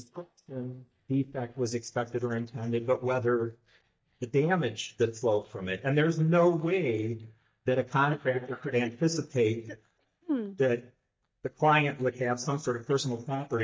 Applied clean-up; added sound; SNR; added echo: neural mask model DeepFilterNet 3.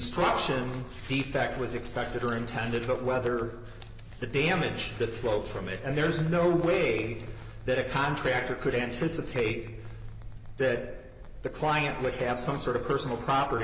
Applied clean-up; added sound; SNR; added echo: none; none; none; none.